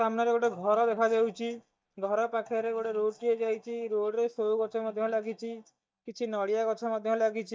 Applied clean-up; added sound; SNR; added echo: neural mask model DeepFilterNet 3.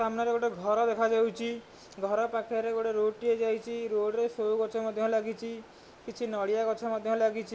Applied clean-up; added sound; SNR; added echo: none; none; none; none.